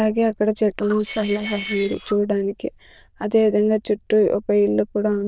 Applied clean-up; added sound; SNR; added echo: neural diffusion model UNIVERSE++.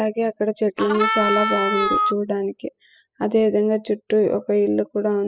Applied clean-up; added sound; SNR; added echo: classical method spectral subtraction.